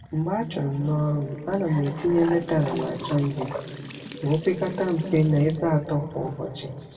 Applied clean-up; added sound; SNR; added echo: none; Trickle, dribble / Bathtub (filling or washing) / Sink (filling or washing) / Gurgling; 15 dB; reverberation time 2.3 s.